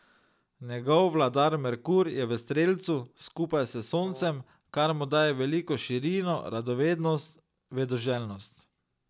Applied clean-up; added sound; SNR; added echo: none; Brass instrument; 19 dB; none.